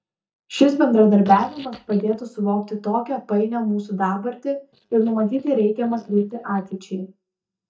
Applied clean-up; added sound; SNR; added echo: neural mask model DeepFilterNet 3.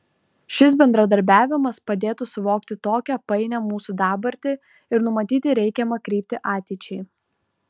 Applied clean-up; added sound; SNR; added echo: none; none; none; none.